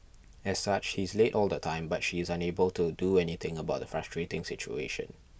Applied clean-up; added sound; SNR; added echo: none; none; none; none.